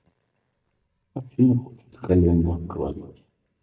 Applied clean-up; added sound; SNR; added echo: neural mask model DeepFilterNet 3.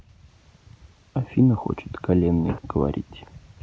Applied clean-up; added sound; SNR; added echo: none; none; none; none.